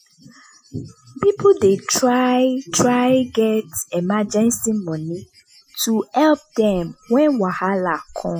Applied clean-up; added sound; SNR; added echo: classical method Wiener filter.